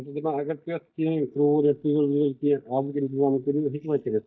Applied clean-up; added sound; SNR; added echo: neural mask model DeepFilterNet 3.